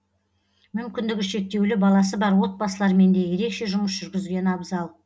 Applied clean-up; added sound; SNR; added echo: none; none; none; none.